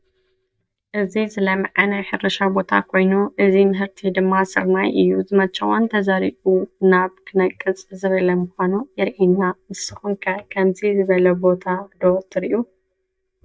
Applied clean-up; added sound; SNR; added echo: neural mask model DeepFilterNet 3.